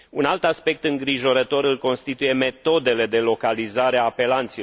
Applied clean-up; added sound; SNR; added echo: none; none; none; none.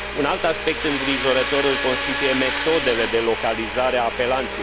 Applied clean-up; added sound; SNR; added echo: none; Domestic sounds, home sounds; 4 dB; none.